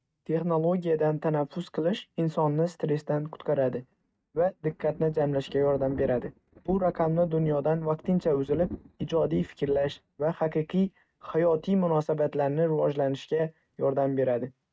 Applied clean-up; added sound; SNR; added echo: neural mask model RNNoise.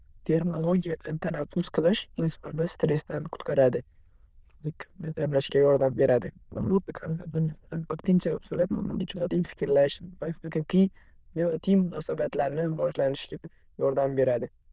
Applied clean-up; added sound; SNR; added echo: neural diffusion model UNIVERSE++.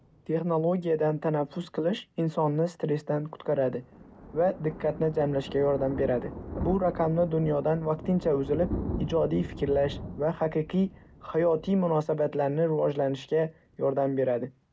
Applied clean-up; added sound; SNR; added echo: none; Thunder; 13 dB; none.